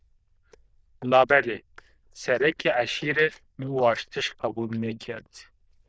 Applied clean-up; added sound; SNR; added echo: neural diffusion model UNIVERSE++.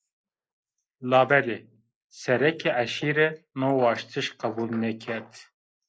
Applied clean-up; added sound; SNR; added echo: neural mask model Resemble Enhance denoiser.